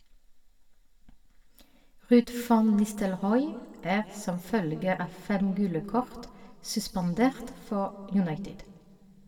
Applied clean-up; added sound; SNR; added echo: none; none; none; reverberation time 1.3 s.